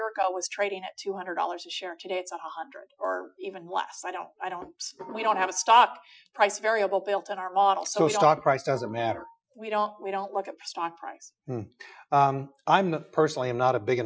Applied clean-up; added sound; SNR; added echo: classical method Wiener filter.